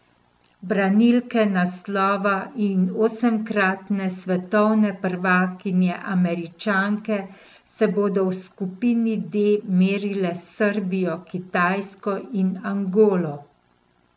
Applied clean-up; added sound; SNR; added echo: none; none; none; none.